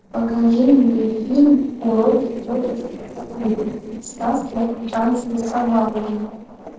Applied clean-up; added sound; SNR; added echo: neural separator model SepFormer DNS4.